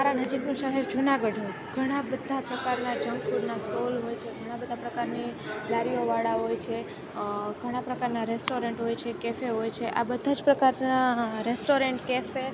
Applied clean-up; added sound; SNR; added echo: none; none; none; none.